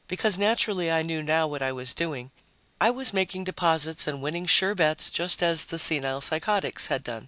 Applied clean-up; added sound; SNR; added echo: none; none; none; none.